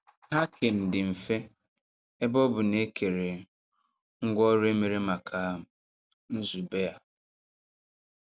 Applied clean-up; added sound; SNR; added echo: none; none; none; none.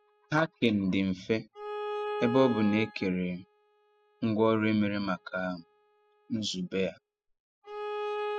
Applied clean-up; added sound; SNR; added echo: classical method spectral subtraction.